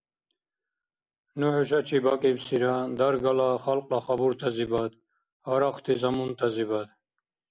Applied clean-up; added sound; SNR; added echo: none; none; none; none.